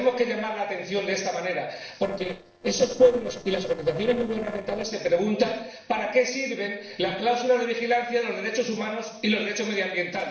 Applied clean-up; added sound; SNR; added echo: neural separator model SepFormer DNS4.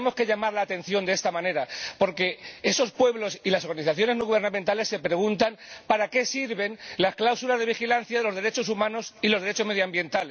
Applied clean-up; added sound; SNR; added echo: none; none; none; none.